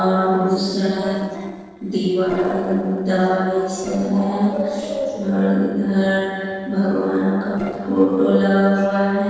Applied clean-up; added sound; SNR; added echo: neural separator model SepFormer DNS4.